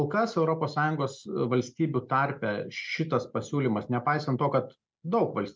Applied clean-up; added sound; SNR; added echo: none; none; none; none.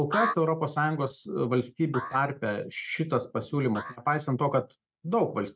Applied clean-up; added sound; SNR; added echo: neural mask model RNNoise.